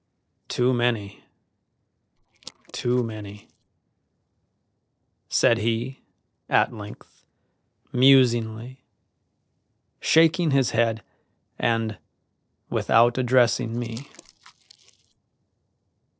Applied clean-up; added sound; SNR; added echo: neural separator model SepFormer DNS4.